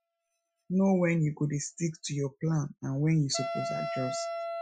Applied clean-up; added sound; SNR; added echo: classical method Wiener filter.